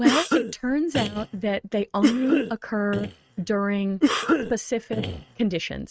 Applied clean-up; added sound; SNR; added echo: neural mask model RNNoise.